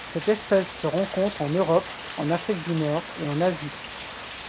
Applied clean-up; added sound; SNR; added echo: none; Rain; 10 dB; none.